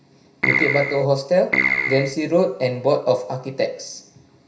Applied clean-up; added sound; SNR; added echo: none; Keyboard (musical); -1 dB; reverberation time 0.5 s.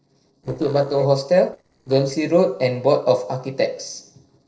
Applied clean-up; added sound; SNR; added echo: neural separator model SepFormer DNS4.